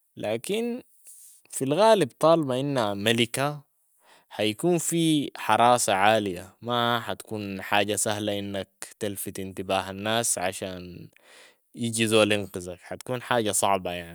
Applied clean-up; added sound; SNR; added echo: none; none; none; none.